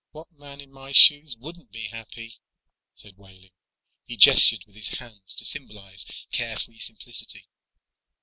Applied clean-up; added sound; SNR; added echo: none; none; none; none.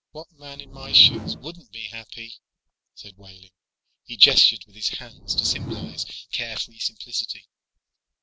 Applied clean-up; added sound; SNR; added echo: none; Whoosh, swoosh, swish; 12 dB; none.